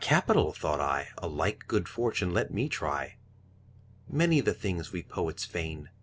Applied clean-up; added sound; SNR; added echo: none; none; none; none.